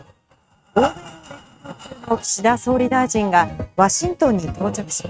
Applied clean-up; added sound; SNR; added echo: neural mask model RNNoise.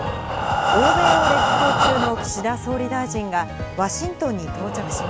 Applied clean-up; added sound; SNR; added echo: none; Breathing; -1 dB; none.